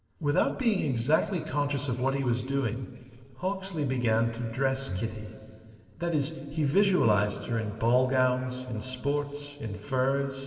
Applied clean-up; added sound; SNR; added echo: neural separator model SepFormer DNS4.